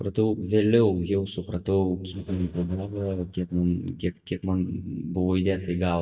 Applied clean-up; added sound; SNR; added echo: neural mask model DeepFilterNet 3.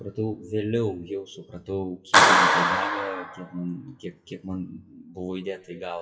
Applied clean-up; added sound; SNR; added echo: classical method WPE with log-MMSE.